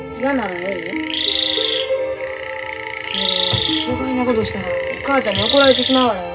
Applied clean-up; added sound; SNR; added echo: none; Chirp, tweet; 3 dB; reverberation time 0.2 s.